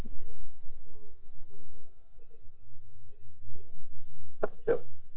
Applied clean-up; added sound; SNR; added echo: neural mask model DeepFilterNet 3.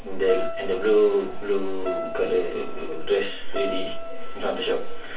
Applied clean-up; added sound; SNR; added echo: none; Keyboard (musical); 12 dB; reverberation time 0.1 s.